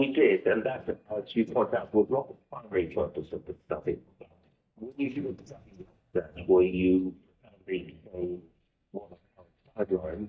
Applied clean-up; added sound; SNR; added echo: neural mask model DeepFilterNet 3.